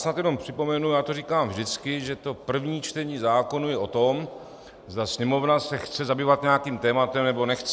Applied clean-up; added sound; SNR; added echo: none; none; none; none.